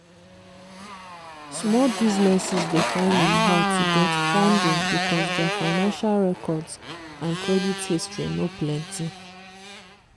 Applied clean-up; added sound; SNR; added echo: none; Motorcycle; 2 dB; none.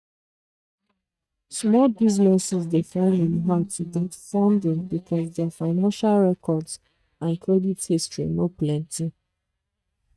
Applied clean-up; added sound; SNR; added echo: neural mask model DeepFilterNet 3.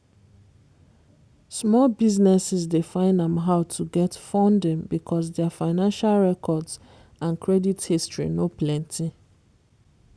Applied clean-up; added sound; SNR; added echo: none; none; none; none.